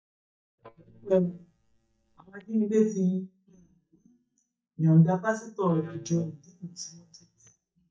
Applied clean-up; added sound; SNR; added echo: neural mask model DeepFilterNet 3.